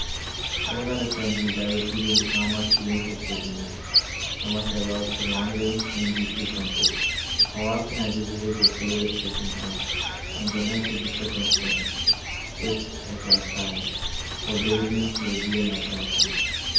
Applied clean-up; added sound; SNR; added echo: none; Bird; -3 dB; reverberation time 0.8 s.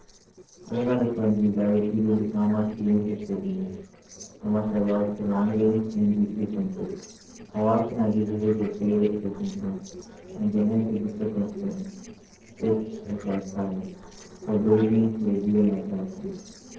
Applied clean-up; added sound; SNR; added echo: neural separator model SepFormer DNS4.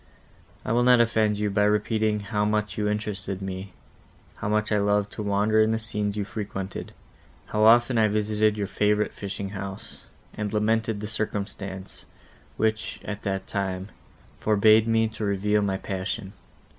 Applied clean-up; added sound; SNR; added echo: none; none; none; none.